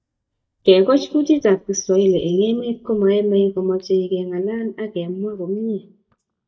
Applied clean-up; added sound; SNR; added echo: neural mask model DeepFilterNet 3.